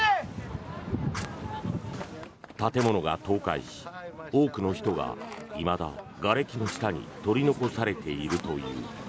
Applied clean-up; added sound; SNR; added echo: none; Fire; 19 dB; none.